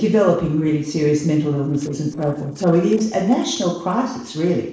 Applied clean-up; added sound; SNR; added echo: neural separator model SepFormer DNS4.